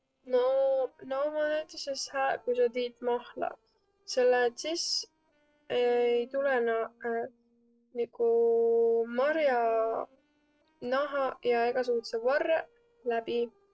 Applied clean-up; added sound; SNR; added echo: neural separator model SepFormer DNS4.